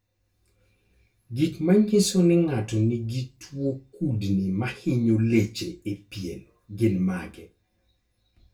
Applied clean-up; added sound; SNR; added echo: none; none; none; reverberation time 0.2 s.